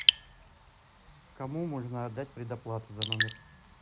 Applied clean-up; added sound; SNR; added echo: none; Raindrop / Drip; -5 dB; none.